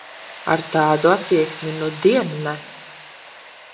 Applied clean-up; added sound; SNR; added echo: none; Tools; 15 dB; reverberation time 0.5 s.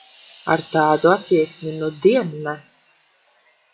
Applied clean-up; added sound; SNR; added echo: classical method WPE with log-MMSE.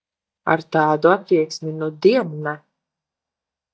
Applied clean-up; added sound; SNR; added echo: neural mask model DeepFilterNet 3.